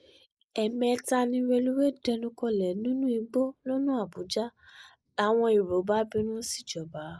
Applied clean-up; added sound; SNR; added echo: neural mask model Resemble Enhance denoiser.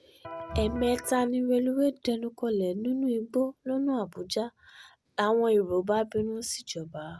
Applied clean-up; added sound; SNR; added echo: none; Electric guitar; 13 dB; none.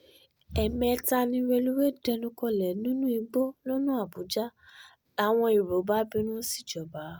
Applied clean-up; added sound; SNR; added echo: none; none; none; none.